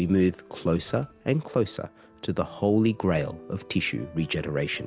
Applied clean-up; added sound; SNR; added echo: none; none; none; none.